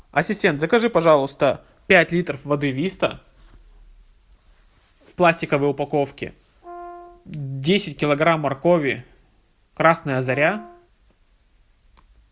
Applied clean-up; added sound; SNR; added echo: none; Brass instrument; 18 dB; none.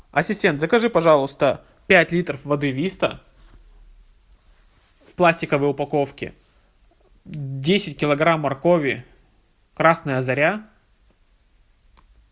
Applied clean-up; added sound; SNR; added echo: none; none; none; none.